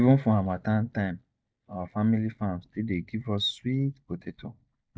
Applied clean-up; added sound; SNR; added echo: neural mask model DeepFilterNet 3.